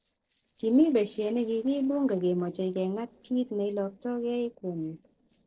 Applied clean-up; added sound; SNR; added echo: neural separator model SepFormer DNS4.